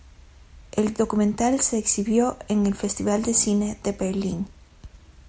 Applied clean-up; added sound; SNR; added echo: none; none; none; none.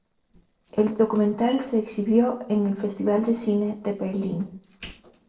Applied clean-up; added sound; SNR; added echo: neural separator model SepFormer DNS4.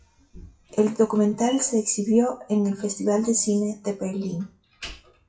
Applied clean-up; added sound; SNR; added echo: classical method WPE with log-MMSE.